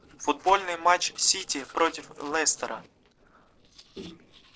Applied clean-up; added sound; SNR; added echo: neural separator model SepFormer DNS4.